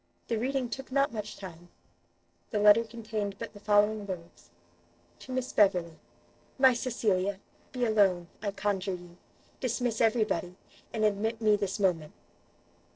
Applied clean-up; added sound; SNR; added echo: neural separator model SepFormer DNS4.